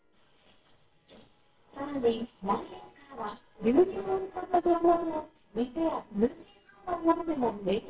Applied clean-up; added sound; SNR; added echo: neural separator model SepFormer WHAMR!.